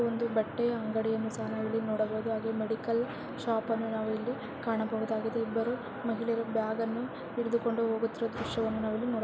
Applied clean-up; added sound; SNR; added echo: none; none; none; none.